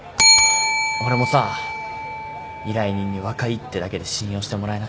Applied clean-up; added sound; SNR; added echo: none; Bell; -4 dB; none.